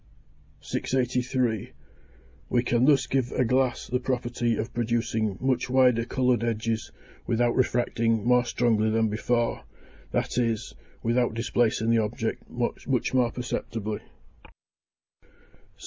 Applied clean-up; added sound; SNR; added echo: none; none; none; none.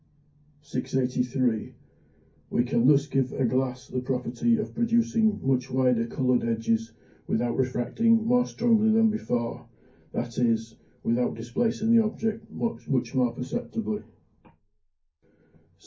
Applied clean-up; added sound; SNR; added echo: none; none; none; reverberation time 0.3 s.